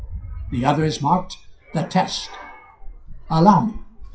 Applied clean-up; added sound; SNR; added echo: classical method WPE with log-MMSE.